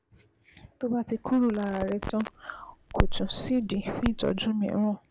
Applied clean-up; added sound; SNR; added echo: none; Crackle; 4 dB; none.